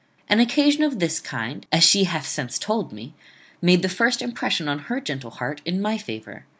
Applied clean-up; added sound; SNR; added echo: none; none; none; none.